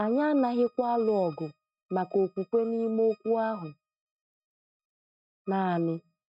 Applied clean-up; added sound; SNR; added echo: neural mask model RNNoise.